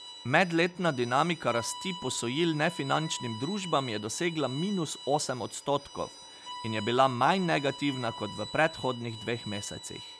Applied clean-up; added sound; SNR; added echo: none; Bowed string instrument; 14 dB; none.